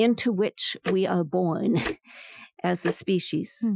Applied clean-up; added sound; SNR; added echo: classical method Wiener filter.